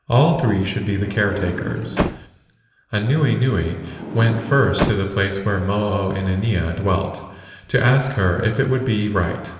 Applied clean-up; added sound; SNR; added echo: none; Sliding door; 8 dB; reverberation time 1.4 s.